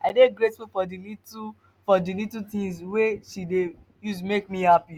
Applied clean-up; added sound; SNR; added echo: none; none; none; none.